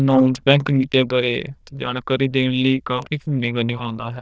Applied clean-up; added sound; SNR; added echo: neural diffusion model UNIVERSE++.